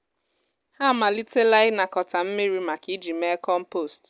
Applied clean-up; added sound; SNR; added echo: none; none; none; none.